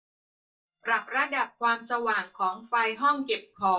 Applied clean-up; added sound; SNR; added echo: neural mask model DeepFilterNet 3.